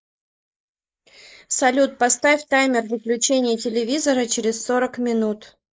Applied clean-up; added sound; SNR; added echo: neural mask model Resemble Enhance denoiser.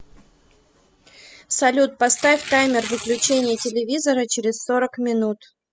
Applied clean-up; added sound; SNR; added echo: classical method spectral subtraction.